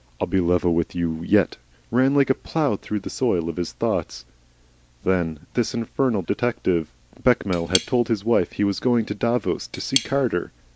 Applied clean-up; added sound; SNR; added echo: none; Cutlery, silverware / Tap; 8 dB; none.